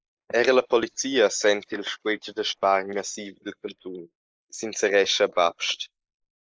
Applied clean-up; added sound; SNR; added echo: neural mask model Resemble Enhance denoiser.